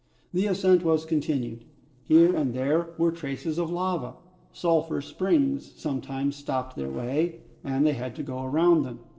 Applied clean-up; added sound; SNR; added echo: neural separator model SepFormer DNS4.